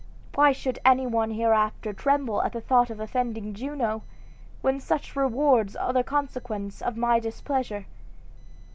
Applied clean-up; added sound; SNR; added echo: none; none; none; none.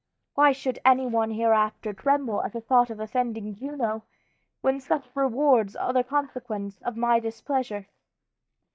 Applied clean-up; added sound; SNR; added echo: neural mask model DeepFilterNet 3.